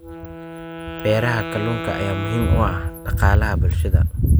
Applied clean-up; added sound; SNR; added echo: none; Wind instrument, woodwind instrument; 12 dB; none.